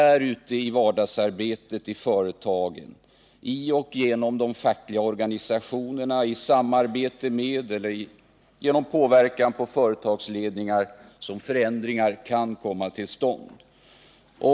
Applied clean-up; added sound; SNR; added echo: none; none; none; none.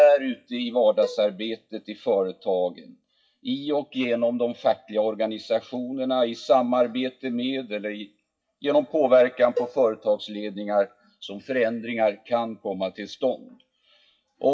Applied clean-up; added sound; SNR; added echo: classical method WPE with log-MMSE.